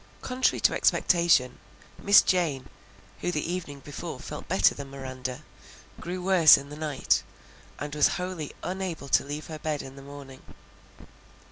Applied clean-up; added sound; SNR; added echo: none; none; none; none.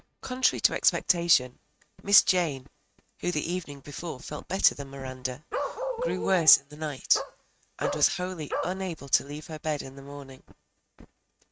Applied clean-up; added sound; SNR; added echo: neural mask model RNNoise.